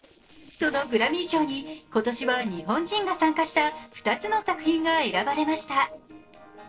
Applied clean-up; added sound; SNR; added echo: neural separator model SepFormer DNS4.